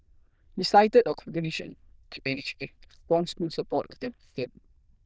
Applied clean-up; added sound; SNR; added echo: neural diffusion model UNIVERSE++.